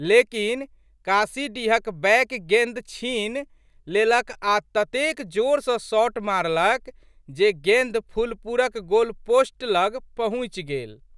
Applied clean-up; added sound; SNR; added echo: none; none; none; none.